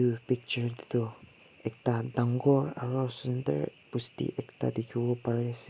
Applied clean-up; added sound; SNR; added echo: none; none; none; none.